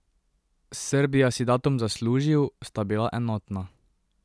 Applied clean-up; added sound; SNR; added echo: none; none; none; none.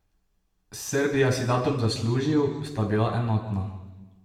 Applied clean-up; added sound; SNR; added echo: none; none; none; reverberation time 1.3 s.